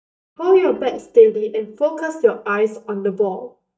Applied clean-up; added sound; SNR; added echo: neural mask model DeepFilterNet 3.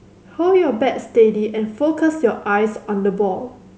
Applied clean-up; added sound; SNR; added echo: none; none; none; none.